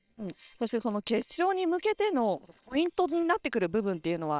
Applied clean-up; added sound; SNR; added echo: neural separator model SepFormer WHAM!.